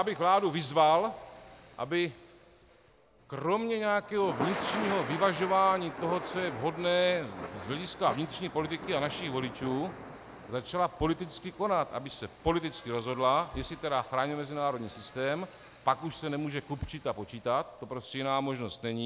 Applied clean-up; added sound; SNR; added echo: none; Thunder / Rain; 12 dB; none.